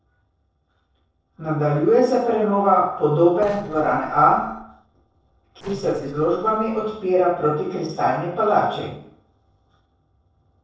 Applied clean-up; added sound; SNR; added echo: neural separator model SepFormer DNS4.